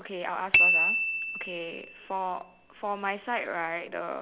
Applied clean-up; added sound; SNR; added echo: none; Bicycle bell; -4 dB; none.